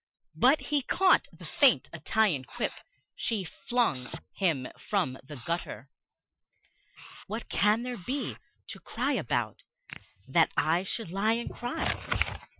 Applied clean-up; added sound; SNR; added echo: classical method Wiener filter.